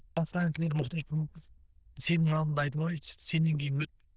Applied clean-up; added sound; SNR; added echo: neural diffusion model UNIVERSE++.